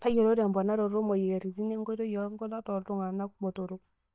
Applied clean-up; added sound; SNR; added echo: neural mask model DeepFilterNet 3.